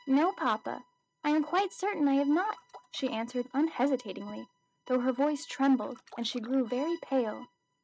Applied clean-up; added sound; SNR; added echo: neural mask model RNNoise.